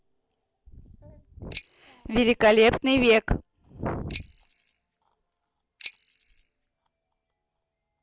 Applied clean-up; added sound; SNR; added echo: none; Bicycle bell; -2 dB; none.